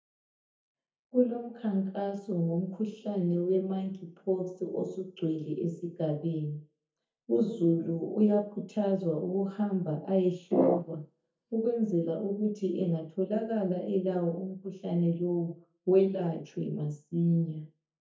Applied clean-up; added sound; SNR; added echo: neural mask model DeepFilterNet 3.